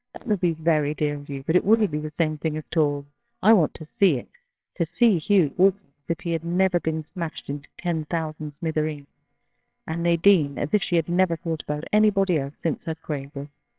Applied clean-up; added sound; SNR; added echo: neural separator model SepFormer WHAMR!.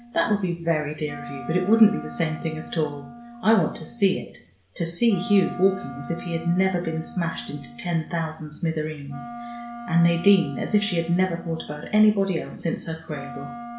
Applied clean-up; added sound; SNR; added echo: none; Wind instrument, woodwind instrument; 15 dB; reverberation time 0.5 s.